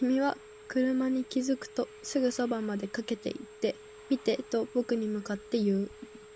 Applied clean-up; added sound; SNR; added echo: none; Telephone; 19 dB; none.